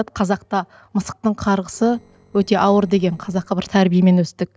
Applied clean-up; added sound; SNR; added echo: neural separator model SepFormer DNS4.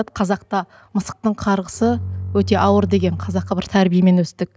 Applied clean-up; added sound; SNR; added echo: none; Bowed string instrument; 9 dB; none.